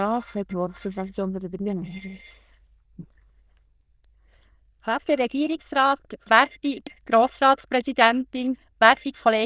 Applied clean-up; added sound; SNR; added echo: neural diffusion model UNIVERSE++.